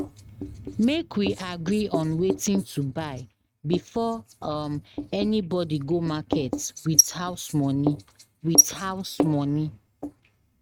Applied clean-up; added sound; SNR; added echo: neural mask model RNNoise.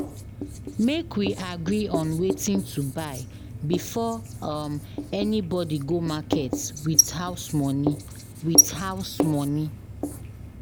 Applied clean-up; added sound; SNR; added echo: none; Writing; 1 dB; none.